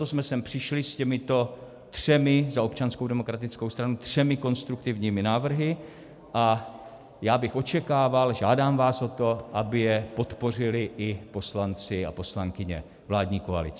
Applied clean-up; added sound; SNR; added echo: none; none; none; none.